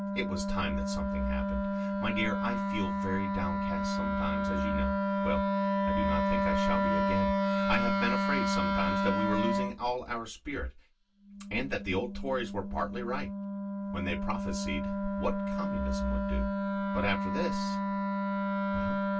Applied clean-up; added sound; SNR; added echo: none; Wind instrument, woodwind instrument; -5 dB; reverberation time 0.1 s.